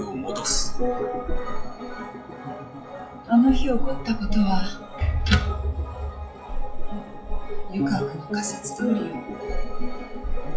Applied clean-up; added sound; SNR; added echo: classical method WPE with log-MMSE.